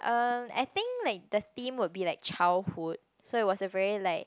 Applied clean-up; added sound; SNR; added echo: none; none; none; none.